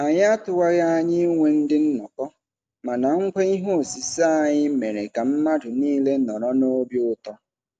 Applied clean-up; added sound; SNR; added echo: none; none; none; none.